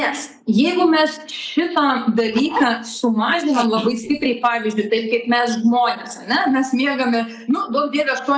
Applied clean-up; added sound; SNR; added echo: neural mask model Resemble Enhance denoiser.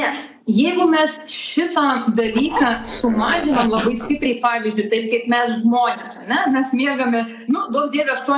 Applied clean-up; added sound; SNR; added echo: none; Zipper (clothing); 8 dB; none.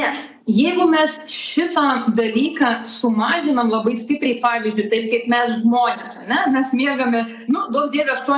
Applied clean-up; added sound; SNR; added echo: none; none; none; none.